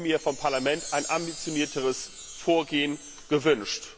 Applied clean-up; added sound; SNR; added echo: none; Chime; 13 dB; none.